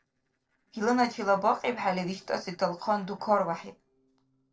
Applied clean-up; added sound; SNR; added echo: neural separator model SepFormer DNS4.